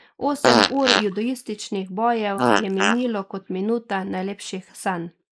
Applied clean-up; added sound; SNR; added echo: neural mask model Resemble Enhance denoiser.